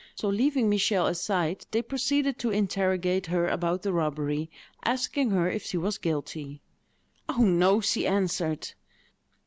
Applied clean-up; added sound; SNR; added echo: none; none; none; none.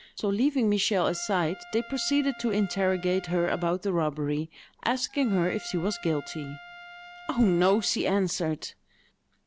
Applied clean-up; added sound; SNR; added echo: none; Trumpet; 19 dB; none.